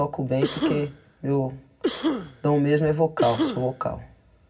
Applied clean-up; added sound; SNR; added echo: none; Cough; 5 dB; reverberation time 0.4 s.